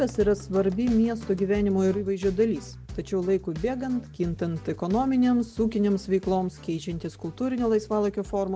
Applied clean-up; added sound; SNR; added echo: none; none; none; none.